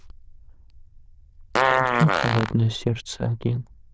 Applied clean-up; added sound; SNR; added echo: neural diffusion model UNIVERSE++.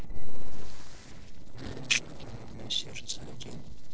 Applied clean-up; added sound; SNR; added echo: neural separator model SepFormer DNS4.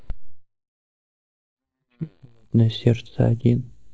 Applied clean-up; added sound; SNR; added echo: neural mask model DeepFilterNet 3.